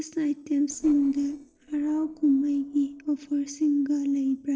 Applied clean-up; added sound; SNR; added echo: neural separator model SepFormer DNS4.